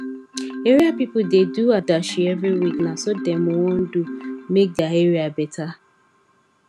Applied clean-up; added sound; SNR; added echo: none; Marimba, xylophone; 12 dB; none.